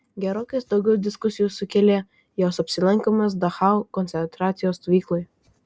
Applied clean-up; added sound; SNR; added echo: none; none; none; none.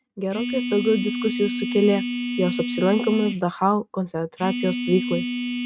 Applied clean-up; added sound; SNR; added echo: neural mask model RNNoise.